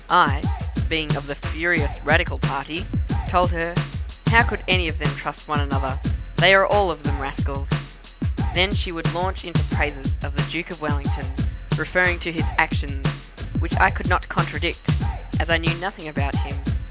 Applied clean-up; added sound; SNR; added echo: none; Drum kit; 0 dB; none.